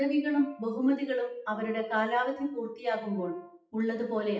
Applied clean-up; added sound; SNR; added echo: classical method WPE with log-MMSE.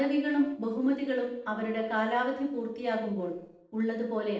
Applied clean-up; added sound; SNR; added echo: neural separator model SepFormer DNS4.